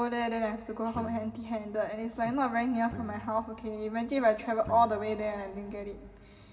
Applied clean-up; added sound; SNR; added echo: none; Guitar; 17 dB; reverberation time 2.0 s.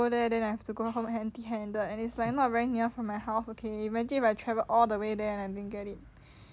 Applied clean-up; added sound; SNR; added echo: none; none; none; none.